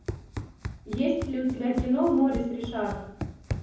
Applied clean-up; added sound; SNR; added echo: none; Run; 8 dB; reverberation time 0.9 s.